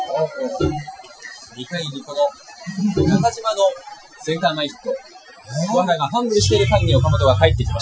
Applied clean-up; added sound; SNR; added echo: classical method Wiener filter.